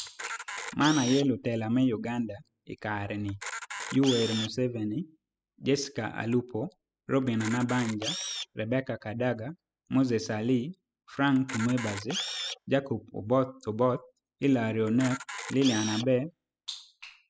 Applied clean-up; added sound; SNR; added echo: classical method spectral subtraction.